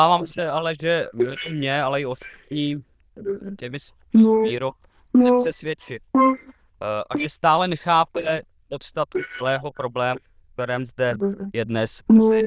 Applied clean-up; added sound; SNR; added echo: neural diffusion model UNIVERSE++.